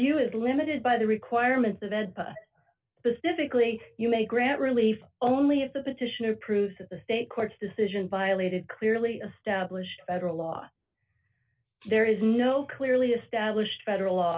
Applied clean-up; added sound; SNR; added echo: none; none; none; none.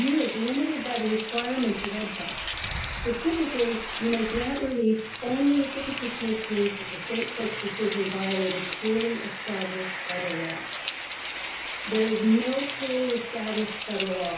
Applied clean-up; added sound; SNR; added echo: none; Rain; 6 dB; reverberation time 0.6 s.